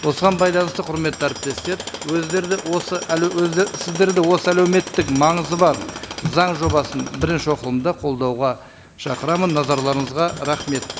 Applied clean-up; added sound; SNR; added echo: none; Tools; 12 dB; none.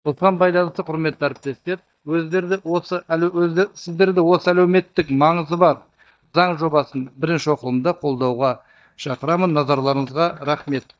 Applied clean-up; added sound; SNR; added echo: neural mask model DeepFilterNet 3.